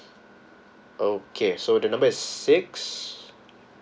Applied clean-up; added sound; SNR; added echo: none; none; none; none.